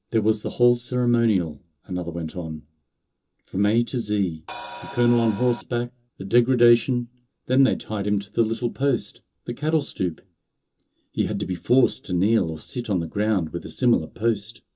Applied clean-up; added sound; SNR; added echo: none; Crash cymbal; 13 dB; reverberation time 0.2 s.